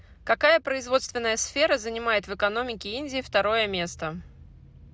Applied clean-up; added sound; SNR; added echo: none; none; none; none.